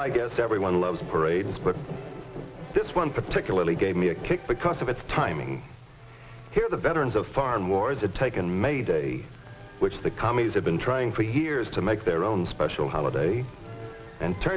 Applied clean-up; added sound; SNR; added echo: none; none; none; none.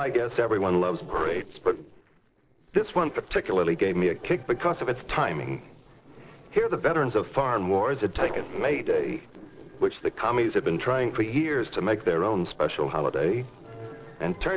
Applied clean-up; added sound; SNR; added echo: neural separator model SepFormer DNS4.